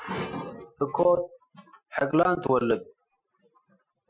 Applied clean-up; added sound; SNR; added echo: classical method Wiener filter.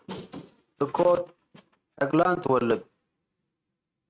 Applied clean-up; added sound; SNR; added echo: neural mask model RNNoise.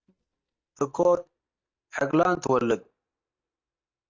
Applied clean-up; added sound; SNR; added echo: neural mask model DeepFilterNet 3.